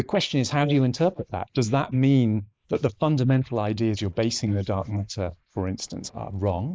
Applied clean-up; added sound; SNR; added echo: neural mask model Resemble Enhance denoiser.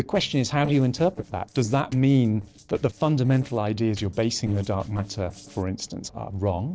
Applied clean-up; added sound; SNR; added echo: neural separator model SepFormer DNS4.